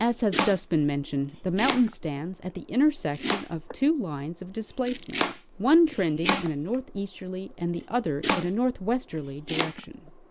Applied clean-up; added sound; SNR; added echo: none; Domestic sounds, home sounds; 6 dB; none.